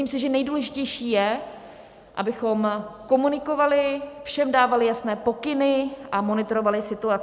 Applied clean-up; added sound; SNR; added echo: none; none; none; none.